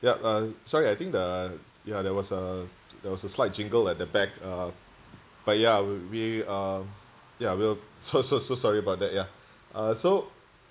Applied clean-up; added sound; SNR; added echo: none; none; none; none.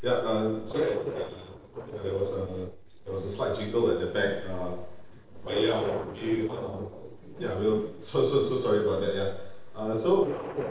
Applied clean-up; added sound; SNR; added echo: neural separator model SepFormer DNS4.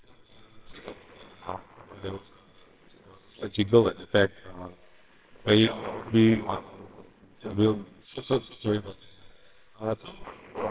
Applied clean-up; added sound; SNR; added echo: neural separator model SepFormer WHAMR!.